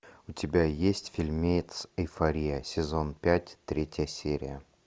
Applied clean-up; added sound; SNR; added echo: none; none; none; none.